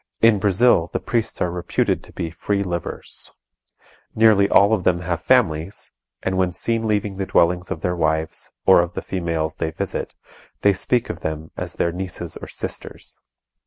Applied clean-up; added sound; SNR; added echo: none; none; none; none.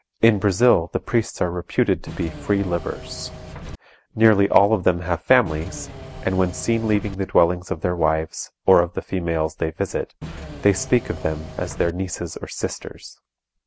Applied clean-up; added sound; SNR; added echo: none; Engine / Mechanisms; 13 dB; none.